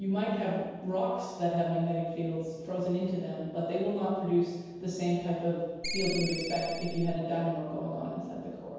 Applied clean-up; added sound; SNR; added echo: none; Ringtone; 5 dB; reverberation time 1.2 s.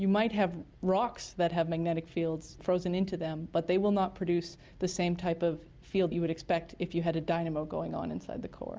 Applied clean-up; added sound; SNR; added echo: none; none; none; none.